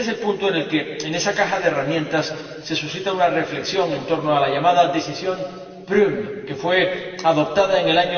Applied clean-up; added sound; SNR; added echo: none; none; none; reverberation time 2.6 s.